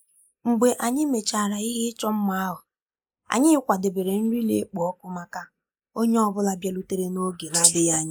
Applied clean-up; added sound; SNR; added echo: neural mask model Resemble Enhance denoiser.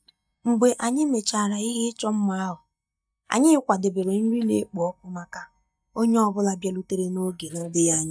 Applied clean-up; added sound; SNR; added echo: neural mask model DeepFilterNet 3.